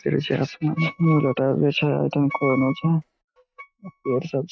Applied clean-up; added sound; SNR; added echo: neural mask model RNNoise.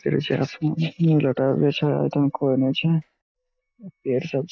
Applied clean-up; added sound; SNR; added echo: neural mask model DeepFilterNet 3.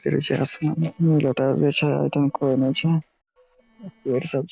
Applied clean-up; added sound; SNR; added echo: neural separator model SepFormer DNS4.